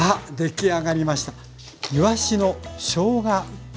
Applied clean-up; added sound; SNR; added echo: none; none; none; none.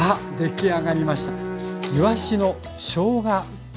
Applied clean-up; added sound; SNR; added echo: none; Bowed string instrument; 9 dB; none.